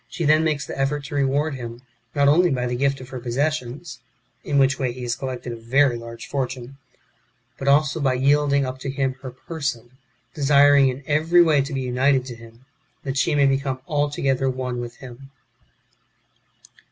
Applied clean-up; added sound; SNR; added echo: none; none; none; none.